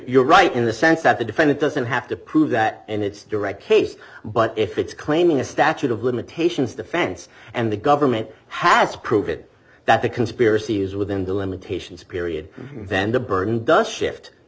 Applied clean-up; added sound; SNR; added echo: none; none; none; none.